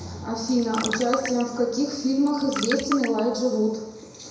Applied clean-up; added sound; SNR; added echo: none; Trickle, dribble; 10 dB; reverberation time 1.0 s.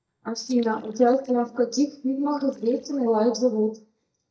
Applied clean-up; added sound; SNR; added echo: neural mask model DeepFilterNet 3.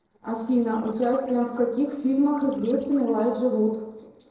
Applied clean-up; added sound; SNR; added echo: neural separator model SepFormer DNS4.